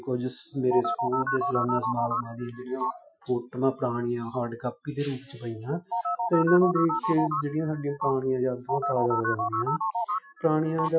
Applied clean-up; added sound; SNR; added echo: classical method Wiener filter.